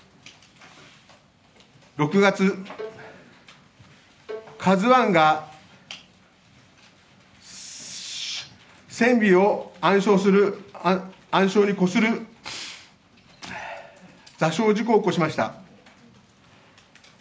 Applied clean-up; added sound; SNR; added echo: none; Bowed string instrument; 18 dB; none.